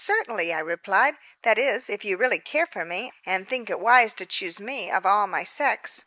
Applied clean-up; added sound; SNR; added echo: neural mask model Resemble Enhance denoiser.